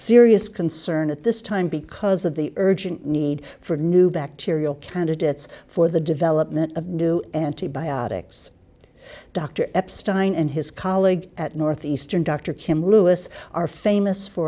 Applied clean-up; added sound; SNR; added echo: none; none; none; none.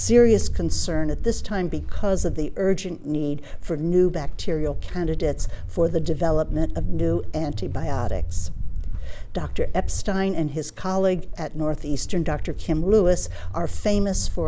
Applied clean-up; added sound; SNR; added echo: none; Walk, footsteps; 0 dB; none.